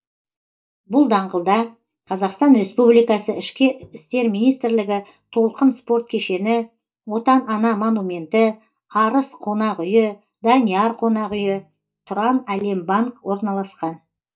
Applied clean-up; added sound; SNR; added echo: neural mask model DeepFilterNet 3.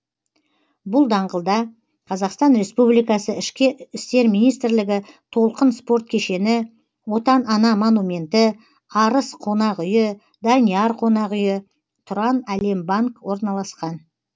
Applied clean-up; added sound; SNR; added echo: none; none; none; none.